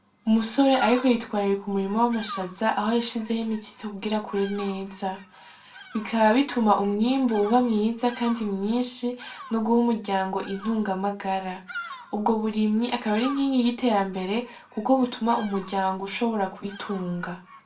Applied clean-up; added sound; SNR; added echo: none; Bird vocalization, bird call, bird song; 19 dB; reverberation time 0.2 s.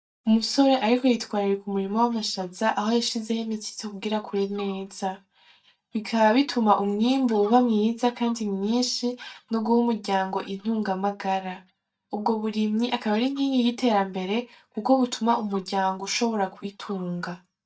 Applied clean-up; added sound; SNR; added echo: neural mask model DeepFilterNet 3.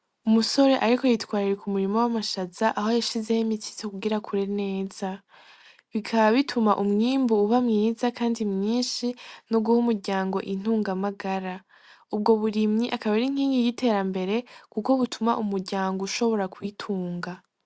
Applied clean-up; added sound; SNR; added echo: none; none; none; none.